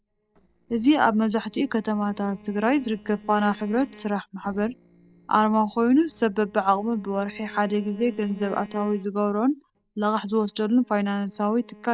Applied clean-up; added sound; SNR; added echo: neural separator model SepFormer DNS4.